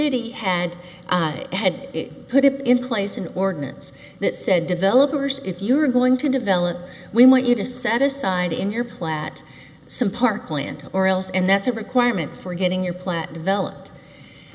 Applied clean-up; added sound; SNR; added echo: none; none; none; none.